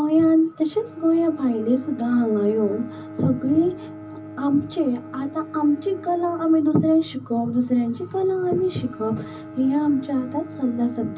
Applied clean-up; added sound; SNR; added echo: none; Bowed string instrument; 17 dB; reverberation time 0.4 s.